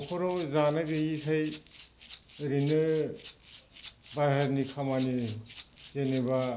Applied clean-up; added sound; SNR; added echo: none; Rattle (instrument); 16 dB; none.